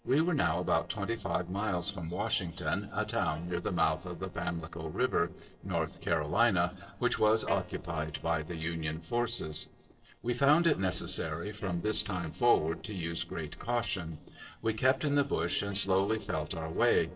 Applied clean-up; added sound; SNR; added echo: neural separator model SepFormer DNS4.